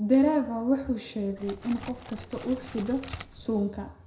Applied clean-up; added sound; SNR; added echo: none; Crackle; 15 dB; reverberation time 0.4 s.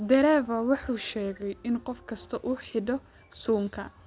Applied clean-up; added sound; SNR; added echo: none; none; none; none.